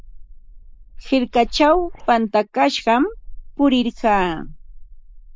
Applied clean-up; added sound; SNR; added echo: neural mask model Resemble Enhance denoiser.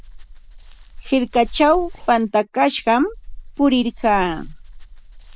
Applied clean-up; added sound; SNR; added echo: none; Dog; 14 dB; none.